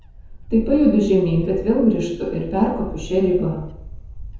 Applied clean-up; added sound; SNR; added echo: none; Wind / Bird; 13 dB; reverberation time 0.9 s.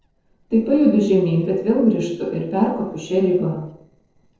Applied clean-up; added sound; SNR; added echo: neural separator model SepFormer DNS4.